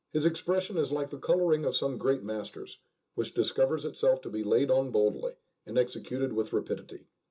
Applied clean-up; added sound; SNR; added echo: none; none; none; reverberation time 0.2 s.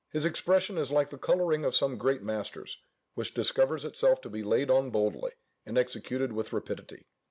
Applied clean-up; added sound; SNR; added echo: none; none; none; none.